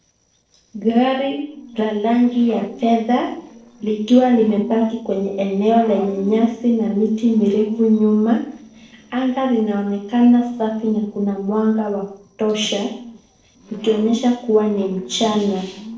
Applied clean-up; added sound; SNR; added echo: neural separator model SepFormer DNS4.